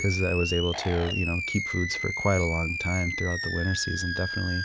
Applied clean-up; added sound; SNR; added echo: none; Animal; 4 dB; none.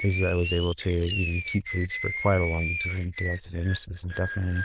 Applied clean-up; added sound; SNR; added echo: neural diffusion model UNIVERSE++.